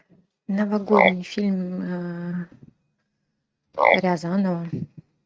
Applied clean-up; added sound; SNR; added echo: neural mask model RNNoise.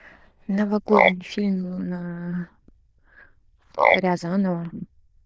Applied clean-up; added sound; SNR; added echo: neural diffusion model UNIVERSE++.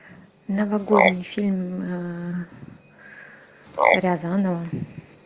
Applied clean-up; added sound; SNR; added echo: none; Frog; 0 dB; none.